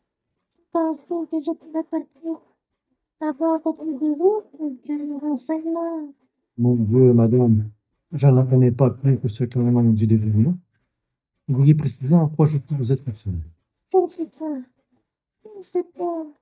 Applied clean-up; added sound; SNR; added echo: neural mask model DeepFilterNet 3.